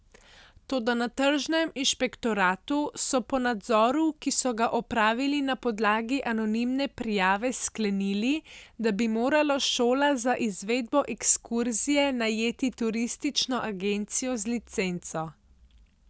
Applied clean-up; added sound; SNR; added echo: none; none; none; none.